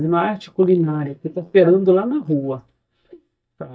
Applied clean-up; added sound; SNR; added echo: neural mask model DeepFilterNet 3.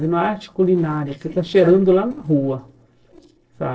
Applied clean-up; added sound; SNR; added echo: neural separator model SepFormer DNS4.